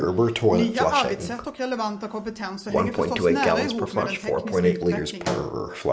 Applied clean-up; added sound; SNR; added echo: none; Toilet flush; -4 dB; none.